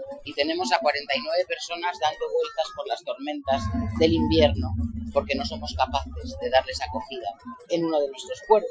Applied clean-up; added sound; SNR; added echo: classical method Wiener filter.